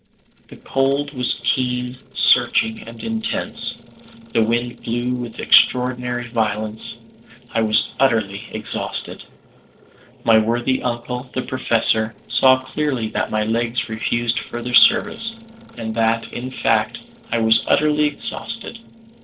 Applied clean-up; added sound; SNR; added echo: neural separator model SepFormer DNS4.